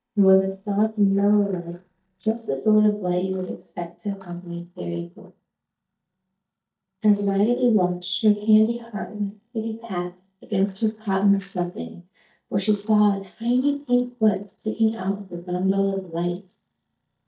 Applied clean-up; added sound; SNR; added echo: neural mask model DeepFilterNet 3.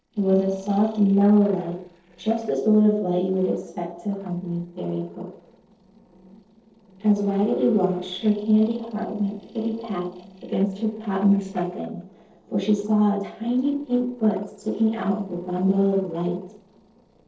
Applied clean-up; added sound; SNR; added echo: neural separator model SepFormer DNS4.